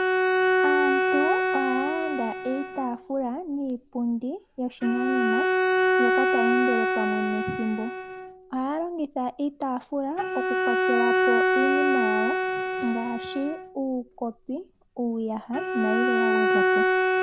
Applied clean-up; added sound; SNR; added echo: none; Bowed string instrument; -4 dB; none.